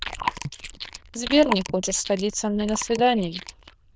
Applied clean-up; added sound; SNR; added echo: neural diffusion model UNIVERSE++.